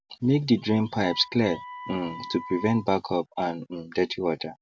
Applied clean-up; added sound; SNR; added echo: none; Wind instrument, woodwind instrument; 17 dB; none.